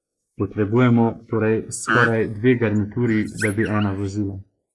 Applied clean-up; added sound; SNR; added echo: neural mask model Resemble Enhance denoiser.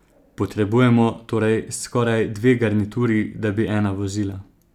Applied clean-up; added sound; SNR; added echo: none; none; none; none.